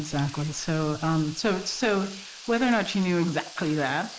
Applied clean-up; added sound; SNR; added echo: neural mask model Resemble Enhance denoiser.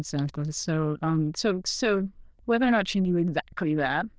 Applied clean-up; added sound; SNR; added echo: neural diffusion model UNIVERSE++.